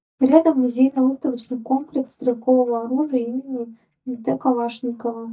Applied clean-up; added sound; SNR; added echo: neural mask model DeepFilterNet 3.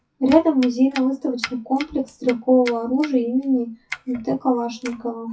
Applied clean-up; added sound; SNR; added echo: classical method WPE with log-MMSE.